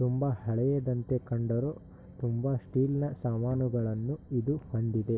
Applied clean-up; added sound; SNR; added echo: none; Bowed string instrument; 16 dB; none.